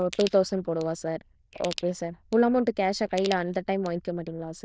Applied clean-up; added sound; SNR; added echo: neural diffusion model UNIVERSE++.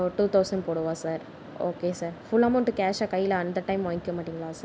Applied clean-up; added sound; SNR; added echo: none; none; none; none.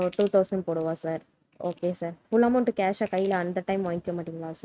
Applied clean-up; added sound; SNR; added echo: neural mask model RNNoise.